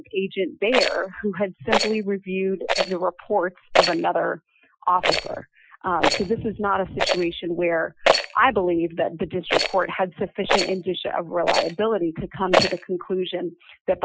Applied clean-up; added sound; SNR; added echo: classical method Wiener filter.